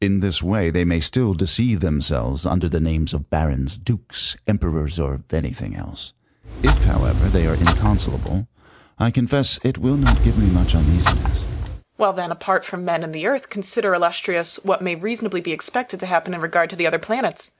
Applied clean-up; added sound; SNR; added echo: none; Clock; -2 dB; none.